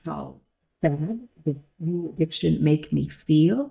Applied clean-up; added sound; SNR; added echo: neural mask model DeepFilterNet 3.